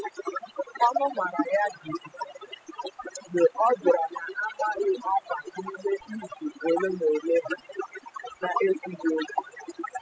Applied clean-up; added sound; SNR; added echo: classical method spectral subtraction.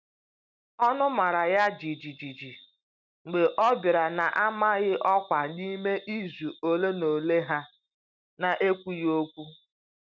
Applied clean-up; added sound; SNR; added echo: none; none; none; none.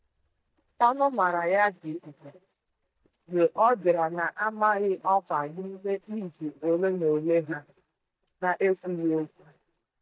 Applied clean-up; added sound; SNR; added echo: neural mask model DeepFilterNet 3.